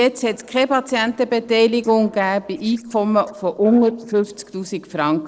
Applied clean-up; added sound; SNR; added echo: neural separator model SepFormer DNS4.